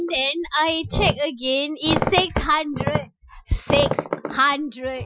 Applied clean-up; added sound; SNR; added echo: classical method Wiener filter.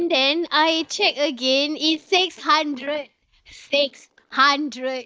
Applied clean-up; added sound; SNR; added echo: neural mask model DeepFilterNet 3.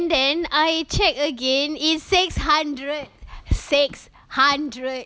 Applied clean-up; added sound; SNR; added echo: none; none; none; none.